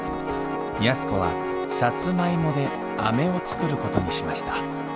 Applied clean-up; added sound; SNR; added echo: none; Piano; 2 dB; none.